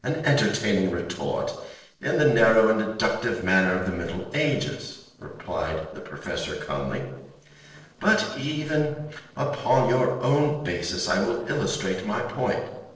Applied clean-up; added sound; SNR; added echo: neural separator model SepFormer DNS4.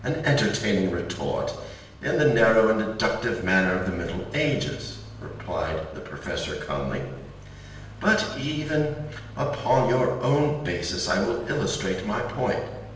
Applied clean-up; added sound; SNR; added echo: none; Accelerating, revving, vroom; 17 dB; reverberation time 0.8 s.